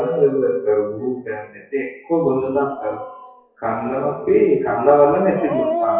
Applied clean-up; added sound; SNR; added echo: classical method WPE with log-MMSE.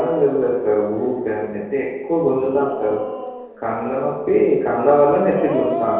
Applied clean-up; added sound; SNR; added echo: none; Dog; 12 dB; reverberation time 1.2 s.